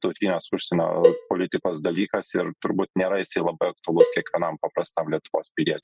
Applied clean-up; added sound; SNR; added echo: classical method spectral subtraction.